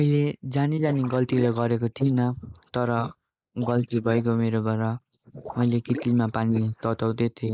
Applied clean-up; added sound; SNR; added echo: neural mask model Resemble Enhance denoiser.